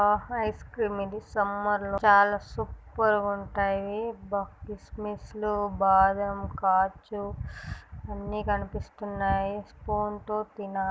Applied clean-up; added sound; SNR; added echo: none; none; none; none.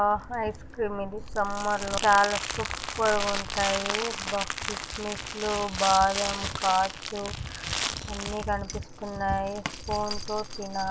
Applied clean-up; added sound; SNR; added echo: none; Crumpling, crinkling; 6 dB; none.